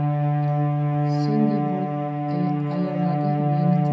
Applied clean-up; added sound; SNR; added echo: none; Bowed string instrument; -5 dB; reverberation time 0.6 s.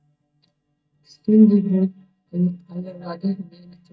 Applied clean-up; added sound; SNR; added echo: neural mask model DeepFilterNet 3.